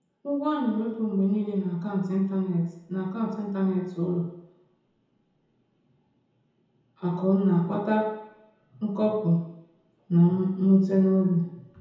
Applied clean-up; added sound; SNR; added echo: none; none; none; reverberation time 0.9 s.